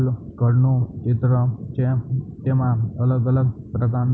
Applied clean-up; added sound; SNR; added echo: none; none; none; none.